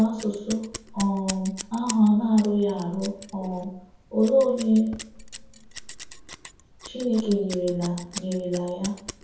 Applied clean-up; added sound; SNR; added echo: none; Scissors; 15 dB; reverberation time 0.7 s.